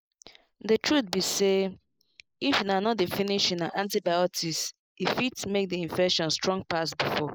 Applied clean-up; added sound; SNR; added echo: neural mask model Resemble Enhance denoiser.